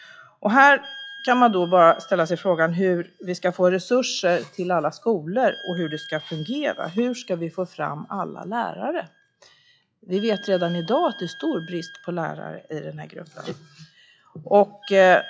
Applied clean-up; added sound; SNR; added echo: classical method log-MMSE.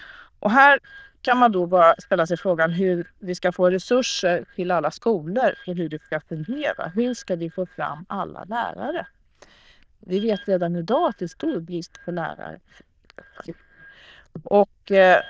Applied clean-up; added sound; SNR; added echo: neural diffusion model UNIVERSE++.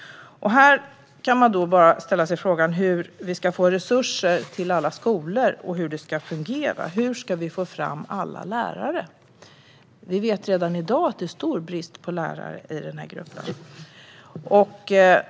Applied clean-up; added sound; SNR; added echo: none; none; none; none.